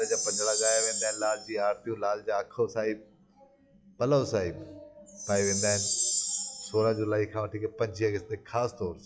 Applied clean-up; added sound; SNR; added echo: classical method log-MMSE.